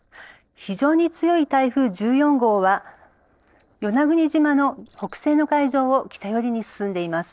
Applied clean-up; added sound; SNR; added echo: neural separator model SepFormer DNS4.